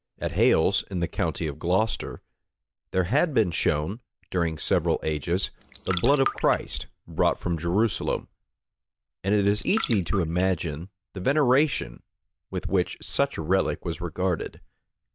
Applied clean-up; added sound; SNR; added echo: neural mask model DeepFilterNet 3.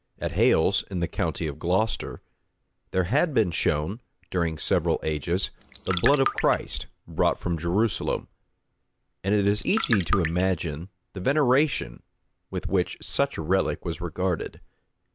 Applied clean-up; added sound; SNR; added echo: none; Trickle, dribble; 7 dB; none.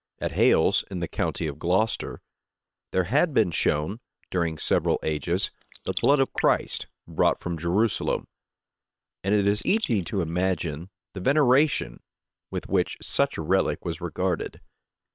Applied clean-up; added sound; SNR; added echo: neural separator model SepFormer WHAM!.